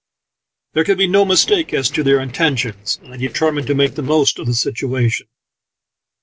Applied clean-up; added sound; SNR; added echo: neural separator model SepFormer DNS4.